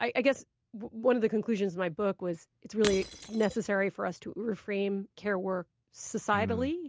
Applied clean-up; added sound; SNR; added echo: none; Shatter / Crushing; 11 dB; none.